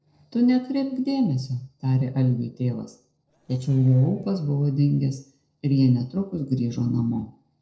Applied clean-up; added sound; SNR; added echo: neural separator model SepFormer DNS4.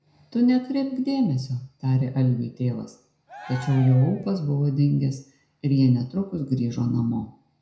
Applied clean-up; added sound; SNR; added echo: none; Cheering; 20 dB; reverberation time 0.4 s.